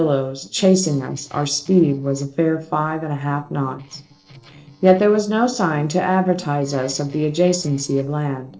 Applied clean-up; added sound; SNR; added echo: neural separator model SepFormer DNS4.